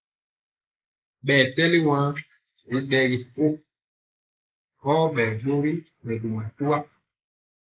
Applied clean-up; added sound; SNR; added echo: neural mask model Resemble Enhance denoiser.